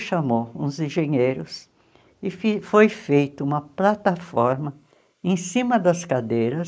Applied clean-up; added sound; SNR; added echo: neural mask model Resemble Enhance denoiser.